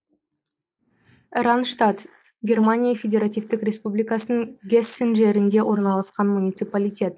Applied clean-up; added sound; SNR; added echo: neural mask model Resemble Enhance denoiser.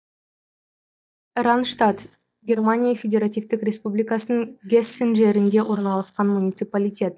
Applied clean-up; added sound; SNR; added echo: neural mask model DeepFilterNet 3.